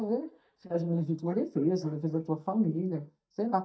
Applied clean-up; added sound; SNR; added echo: neural mask model DeepFilterNet 3.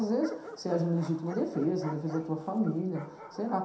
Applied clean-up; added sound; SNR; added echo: none; Bark; 15 dB; reverberation time 0.7 s.